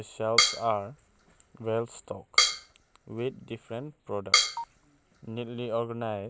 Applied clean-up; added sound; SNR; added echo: none; Drum kit; -3 dB; none.